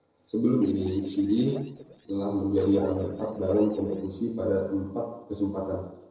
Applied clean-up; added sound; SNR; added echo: neural separator model SepFormer DNS4.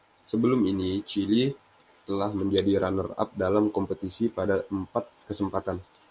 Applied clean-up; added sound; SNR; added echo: none; none; none; none.